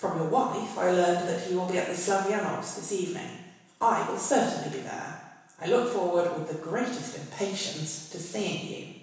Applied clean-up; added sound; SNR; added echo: none; none; none; reverberation time 1.1 s.